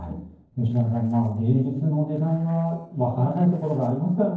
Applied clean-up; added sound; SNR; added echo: neural separator model SepFormer DNS4.